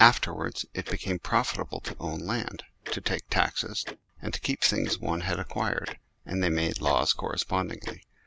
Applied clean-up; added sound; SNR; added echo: none; Tick-tock; 18 dB; none.